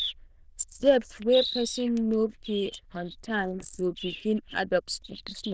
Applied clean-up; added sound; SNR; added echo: neural diffusion model UNIVERSE++.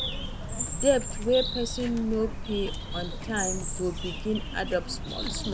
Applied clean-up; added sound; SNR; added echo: none; Bird; 3 dB; none.